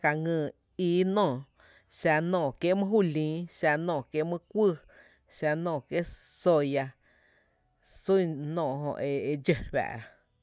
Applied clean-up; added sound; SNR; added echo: none; none; none; none.